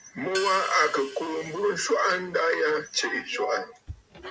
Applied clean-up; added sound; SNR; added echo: none; Hi-hat; 14 dB; none.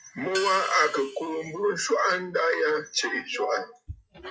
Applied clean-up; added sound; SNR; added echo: classical method log-MMSE.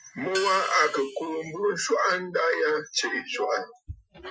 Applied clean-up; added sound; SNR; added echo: classical method Wiener filter.